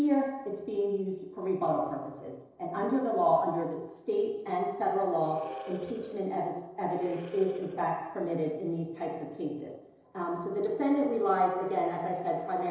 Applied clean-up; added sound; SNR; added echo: neural separator model SepFormer DNS4.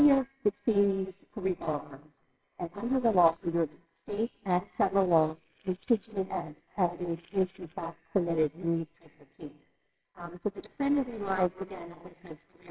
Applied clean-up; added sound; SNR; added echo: neural separator model SepFormer WHAMR!.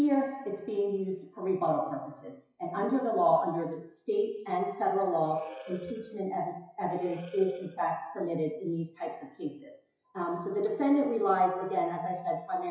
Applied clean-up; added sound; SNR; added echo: classical method WPE with log-MMSE.